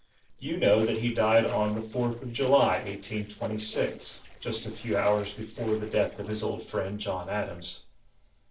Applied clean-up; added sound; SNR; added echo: neural separator model SepFormer DNS4.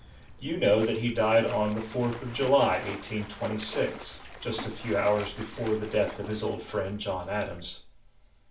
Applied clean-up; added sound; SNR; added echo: none; Splash, splatter; 15 dB; reverberation time 0.3 s.